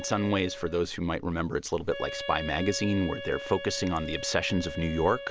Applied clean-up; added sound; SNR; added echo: none; Wind instrument, woodwind instrument; 11 dB; none.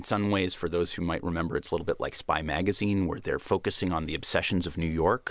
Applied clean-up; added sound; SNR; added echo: none; none; none; none.